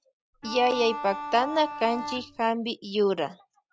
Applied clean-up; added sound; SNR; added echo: none; Bowed string instrument; 8 dB; none.